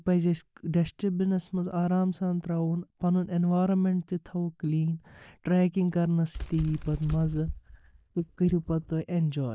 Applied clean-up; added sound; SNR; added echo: neural mask model DeepFilterNet 3.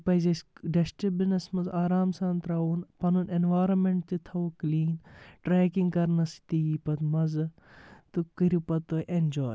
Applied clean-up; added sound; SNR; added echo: none; none; none; none.